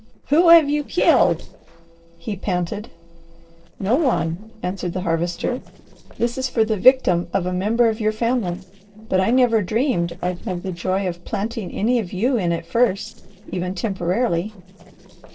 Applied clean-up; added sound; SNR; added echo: neural separator model SepFormer DNS4.